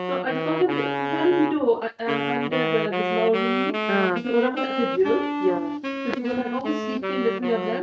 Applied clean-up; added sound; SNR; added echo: neural mask model RNNoise.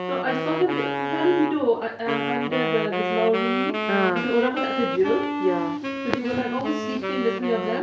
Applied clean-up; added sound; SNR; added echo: none; Wind instrument, woodwind instrument; 3 dB; none.